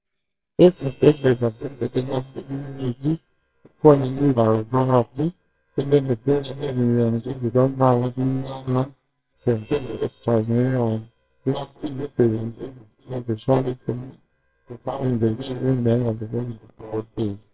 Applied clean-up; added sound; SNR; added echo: neural separator model SepFormer WHAMR!.